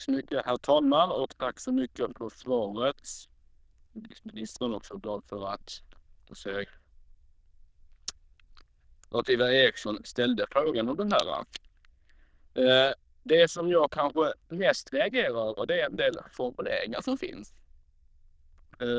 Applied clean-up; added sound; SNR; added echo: neural diffusion model UNIVERSE++.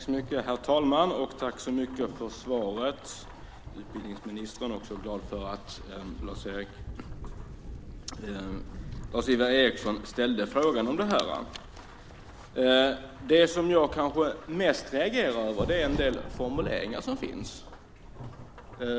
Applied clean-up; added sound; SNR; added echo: none; Rain / Thunderstorm; 13 dB; none.